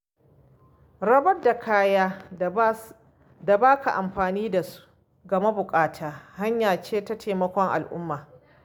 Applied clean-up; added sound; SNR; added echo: none; none; none; none.